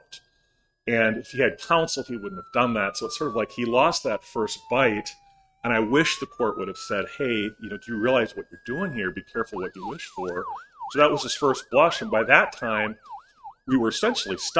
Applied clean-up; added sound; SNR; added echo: neural mask model RNNoise.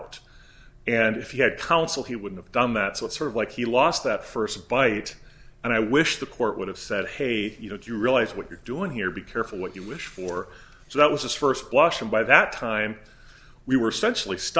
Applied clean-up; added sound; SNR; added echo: none; none; none; none.